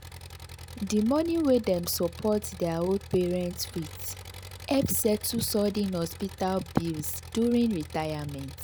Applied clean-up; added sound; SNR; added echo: none; Engine; 15 dB; none.